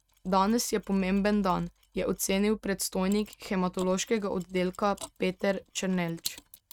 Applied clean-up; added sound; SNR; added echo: neural mask model RNNoise.